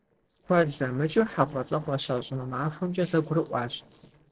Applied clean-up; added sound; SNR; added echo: neural separator model SepFormer DNS4.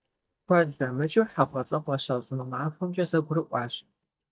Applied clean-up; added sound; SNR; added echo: neural mask model DeepFilterNet 3.